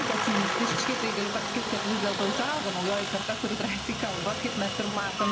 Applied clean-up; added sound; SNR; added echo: none; Aircraft; 0 dB; none.